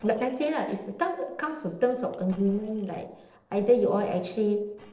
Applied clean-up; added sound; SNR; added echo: neural separator model SepFormer DNS4.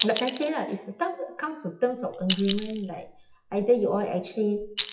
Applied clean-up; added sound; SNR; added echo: classical method WPE with log-MMSE.